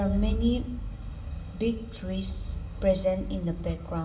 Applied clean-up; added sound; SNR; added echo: none; none; none; reverberation time 1.5 s.